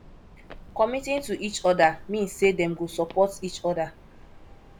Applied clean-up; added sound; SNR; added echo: none; Walk, footsteps + Train; 18 dB; none.